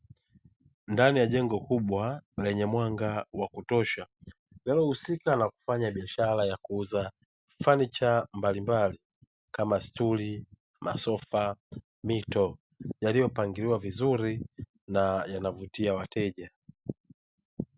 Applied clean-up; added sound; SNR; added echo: none; none; none; none.